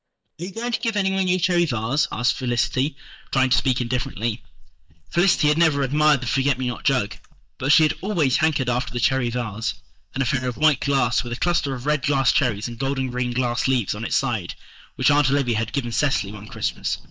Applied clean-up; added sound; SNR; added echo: neural mask model DeepFilterNet 3.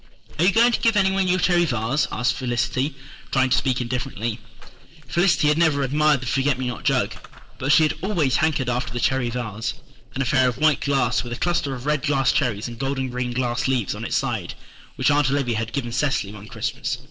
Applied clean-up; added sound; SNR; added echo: neural separator model SepFormer DNS4.